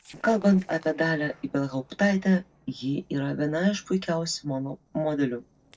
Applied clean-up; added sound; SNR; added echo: neural separator model SepFormer DNS4.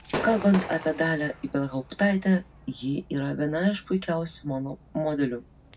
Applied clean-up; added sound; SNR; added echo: none; Gunshot, gunfire / Fireworks; 13 dB; reverberation time 0.4 s.